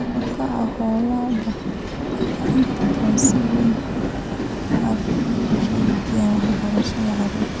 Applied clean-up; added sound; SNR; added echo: none; Train; -1 dB; none.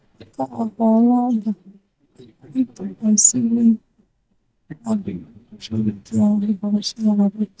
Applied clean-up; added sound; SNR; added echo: neural mask model DeepFilterNet 3.